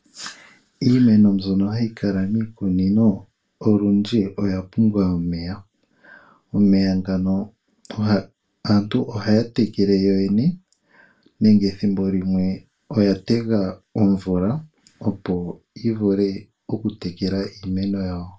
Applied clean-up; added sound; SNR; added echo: none; none; none; reverberation time 0.2 s.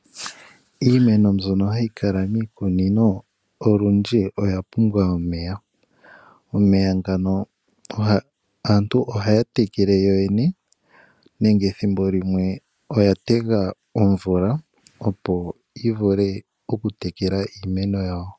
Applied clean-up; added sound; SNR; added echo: none; none; none; none.